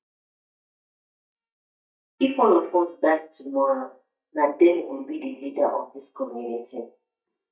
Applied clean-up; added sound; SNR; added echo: neural mask model DeepFilterNet 3.